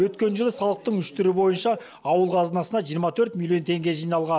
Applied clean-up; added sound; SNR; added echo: none; none; none; none.